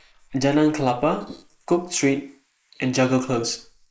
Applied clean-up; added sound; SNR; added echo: neural mask model Resemble Enhance denoiser.